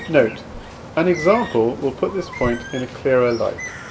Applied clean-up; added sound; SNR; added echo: none; Bird; 13 dB; reverberation time 0.7 s.